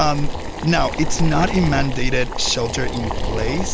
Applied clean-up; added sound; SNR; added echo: none; Boiling; 0 dB; none.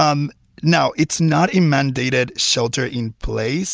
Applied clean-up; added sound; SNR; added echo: none; none; none; none.